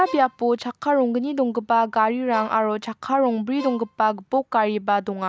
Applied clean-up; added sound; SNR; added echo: none; Bowed string instrument; 19 dB; none.